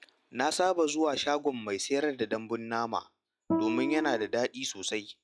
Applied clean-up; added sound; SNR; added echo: classical method log-MMSE.